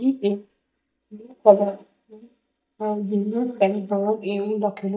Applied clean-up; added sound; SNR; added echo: neural mask model DeepFilterNet 3.